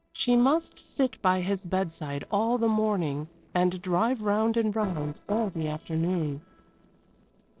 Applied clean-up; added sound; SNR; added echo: neural separator model SepFormer DNS4.